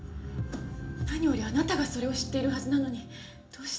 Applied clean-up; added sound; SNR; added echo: none; none; none; reverberation time 0.4 s.